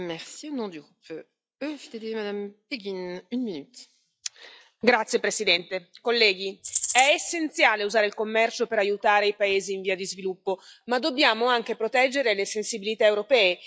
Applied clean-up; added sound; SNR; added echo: classical method log-MMSE.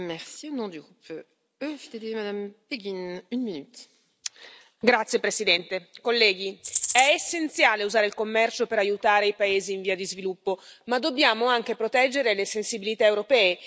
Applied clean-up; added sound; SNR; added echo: none; Rattle (instrument); 5 dB; none.